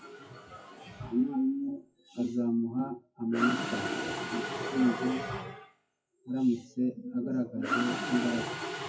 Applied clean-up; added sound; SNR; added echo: classical method WPE with log-MMSE.